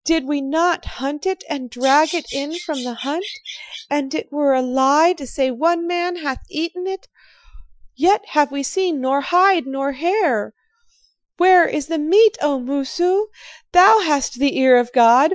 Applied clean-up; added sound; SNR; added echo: classical method Wiener filter.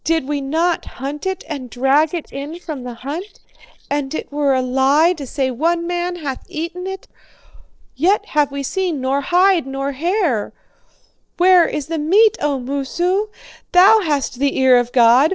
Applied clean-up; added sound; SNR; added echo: neural separator model SepFormer DNS4.